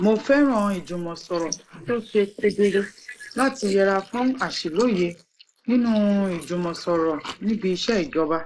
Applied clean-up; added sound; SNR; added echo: neural mask model Resemble Enhance denoiser.